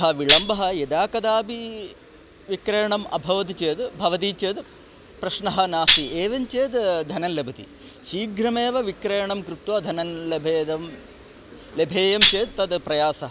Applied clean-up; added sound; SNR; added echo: none; Tambourine; -1 dB; none.